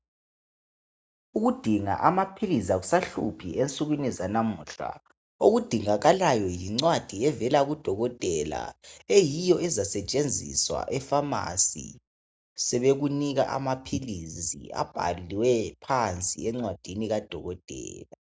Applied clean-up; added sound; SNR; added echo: none; none; none; none.